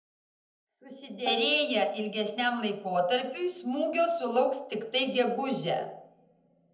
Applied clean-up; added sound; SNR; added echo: none; Bowed string instrument; 9 dB; reverberation time 0.8 s.